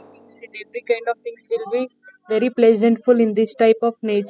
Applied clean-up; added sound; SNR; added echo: classical method spectral subtraction.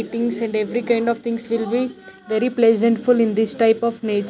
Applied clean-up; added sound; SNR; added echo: none; none; none; none.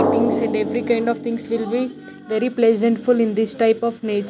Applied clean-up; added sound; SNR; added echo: none; Drum; 7 dB; none.